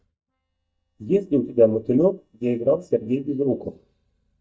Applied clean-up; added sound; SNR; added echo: neural mask model DeepFilterNet 3.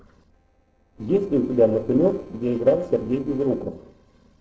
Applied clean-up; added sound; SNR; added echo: neural separator model SepFormer DNS4.